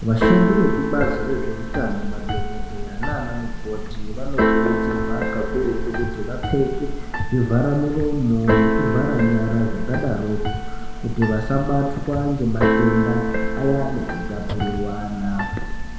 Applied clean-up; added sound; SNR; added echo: none; Keyboard (musical); -1 dB; reverberation time 1.0 s.